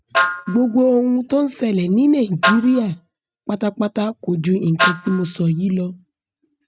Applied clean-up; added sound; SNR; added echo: neural mask model RNNoise.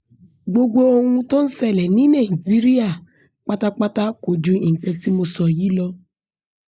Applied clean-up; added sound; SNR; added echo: neural mask model Resemble Enhance denoiser.